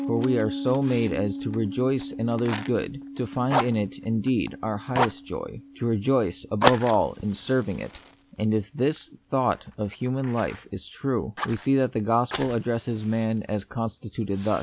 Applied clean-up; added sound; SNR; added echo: none; Piano + Fire; 8 dB; none.